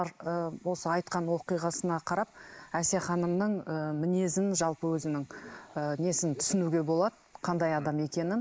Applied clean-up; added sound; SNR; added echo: neural mask model Resemble Enhance denoiser.